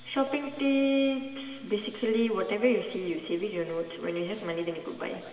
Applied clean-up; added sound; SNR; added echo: none; none; none; reverberation time 2.3 s.